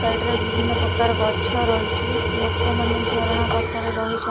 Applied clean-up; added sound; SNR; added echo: none; Tools; -4 dB; none.